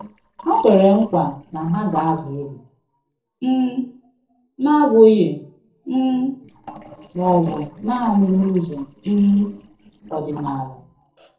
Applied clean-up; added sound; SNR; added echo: neural separator model SepFormer DNS4.